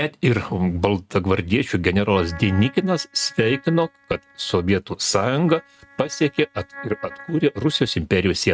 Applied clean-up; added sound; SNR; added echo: neural mask model RNNoise.